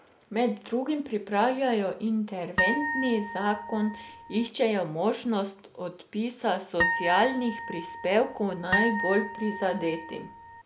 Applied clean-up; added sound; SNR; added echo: none; Harp; 4 dB; none.